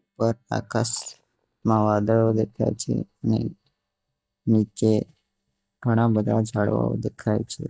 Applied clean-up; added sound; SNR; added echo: neural mask model DeepFilterNet 3.